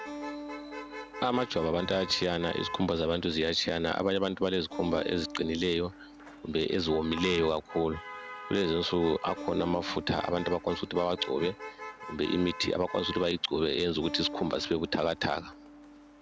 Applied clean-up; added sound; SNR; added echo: none; Acoustic guitar + Motor vehicle (road); 13 dB; none.